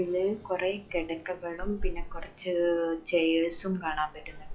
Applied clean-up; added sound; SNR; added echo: classical method log-MMSE.